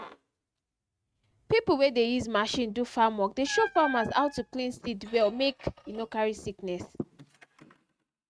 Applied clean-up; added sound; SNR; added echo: neural mask model RNNoise.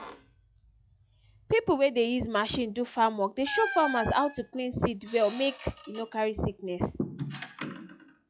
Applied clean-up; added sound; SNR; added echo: classical method log-MMSE.